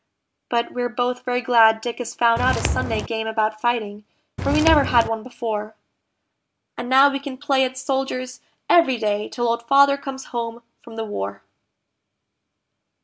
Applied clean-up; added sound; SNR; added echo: none; Walk, footsteps; 2 dB; none.